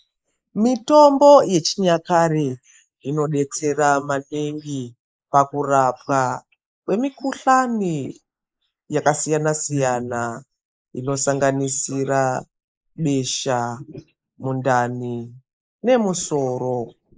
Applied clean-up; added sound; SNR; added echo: neural mask model Resemble Enhance denoiser.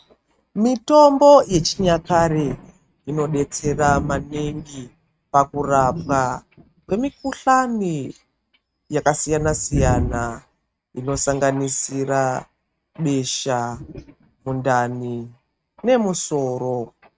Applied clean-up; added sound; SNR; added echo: neural mask model RNNoise.